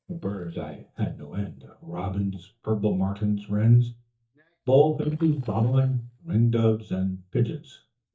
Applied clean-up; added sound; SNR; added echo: neural mask model DeepFilterNet 3.